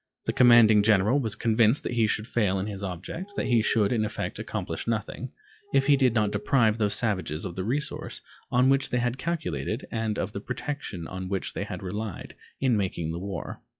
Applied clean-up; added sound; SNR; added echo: classical method log-MMSE.